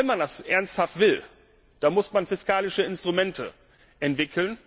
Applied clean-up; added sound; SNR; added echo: none; none; none; none.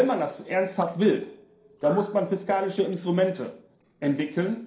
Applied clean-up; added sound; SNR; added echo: neural separator model SepFormer DNS4.